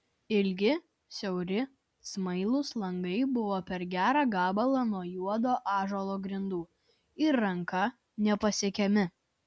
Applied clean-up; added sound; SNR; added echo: none; none; none; none.